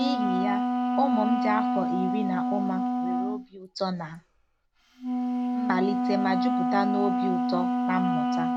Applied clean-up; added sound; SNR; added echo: none; Wind instrument, woodwind instrument; -4 dB; none.